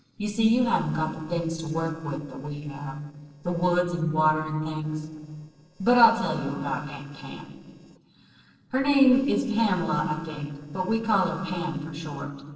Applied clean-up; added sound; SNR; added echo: neural separator model SepFormer DNS4.